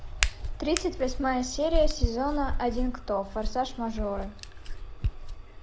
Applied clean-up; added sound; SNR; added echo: none; Hands; 0 dB; none.